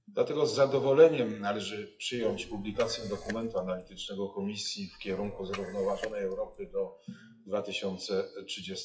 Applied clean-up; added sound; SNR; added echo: classical method WPE with log-MMSE.